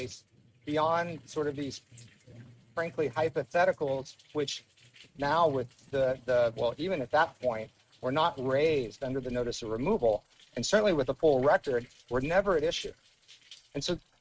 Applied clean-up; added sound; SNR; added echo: neural mask model RNNoise.